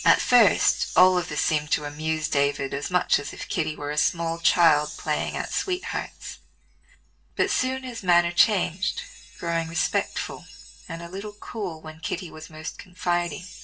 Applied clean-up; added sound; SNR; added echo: none; Chime; 18 dB; reverberation time 0.2 s.